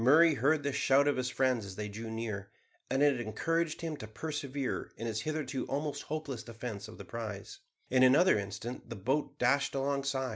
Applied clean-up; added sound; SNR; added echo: none; none; none; none.